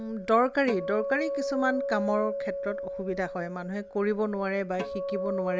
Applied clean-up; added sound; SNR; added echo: none; Acoustic guitar; 5 dB; none.